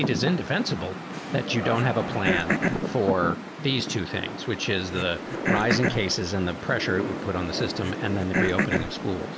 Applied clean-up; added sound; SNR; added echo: none; Rain + Cough; 2 dB; none.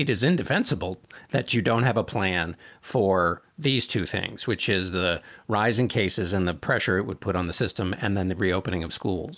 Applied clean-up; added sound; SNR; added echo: none; none; none; none.